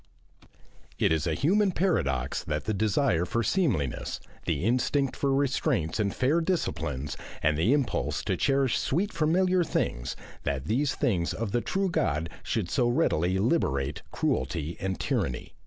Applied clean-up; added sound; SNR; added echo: none; none; none; none.